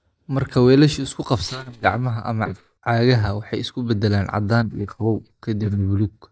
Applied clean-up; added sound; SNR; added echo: neural mask model DeepFilterNet 3.